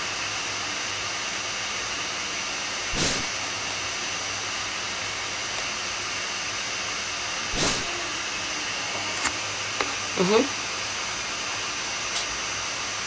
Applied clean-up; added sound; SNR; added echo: none; Breathing; -1 dB; none.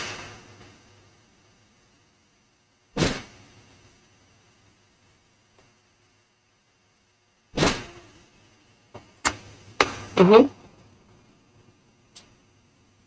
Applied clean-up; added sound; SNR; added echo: neural mask model RNNoise.